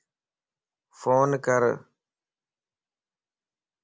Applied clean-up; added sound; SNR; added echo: none; none; none; none.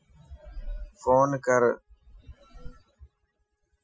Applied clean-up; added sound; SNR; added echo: classical method Wiener filter.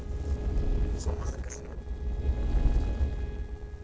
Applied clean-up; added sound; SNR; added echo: neural separator model SepFormer DNS4.